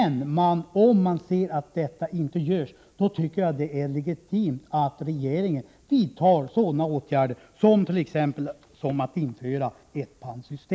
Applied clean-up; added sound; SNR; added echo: none; none; none; none.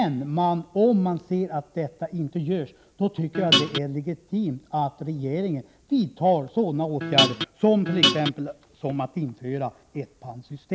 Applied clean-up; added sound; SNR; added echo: none; Guitar; -4 dB; none.